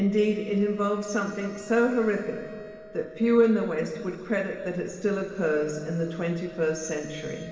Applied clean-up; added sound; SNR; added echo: none; Wind instrument, woodwind instrument; 20 dB; reverberation time 2.1 s.